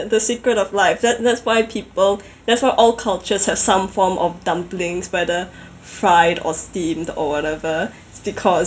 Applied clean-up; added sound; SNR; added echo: none; none; none; none.